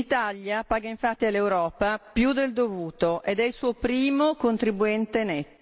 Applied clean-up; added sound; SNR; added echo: none; none; none; none.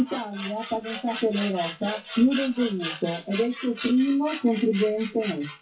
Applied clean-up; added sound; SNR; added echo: classical method WPE with log-MMSE.